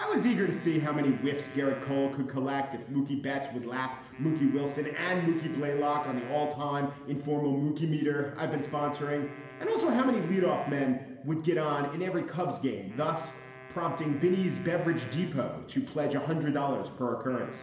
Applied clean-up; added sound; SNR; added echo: none; Wind instrument, woodwind instrument; 19 dB; reverberation time 1.3 s.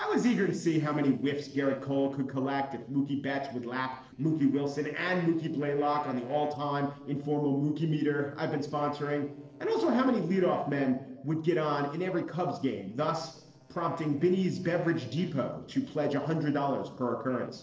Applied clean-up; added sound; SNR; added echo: neural separator model SepFormer DNS4.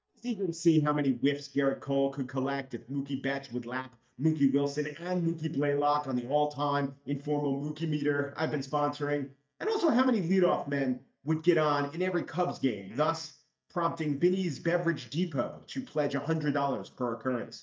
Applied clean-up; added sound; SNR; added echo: neural mask model DeepFilterNet 3.